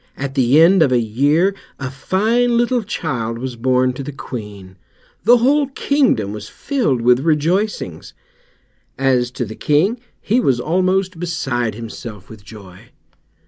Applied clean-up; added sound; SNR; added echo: none; none; none; none.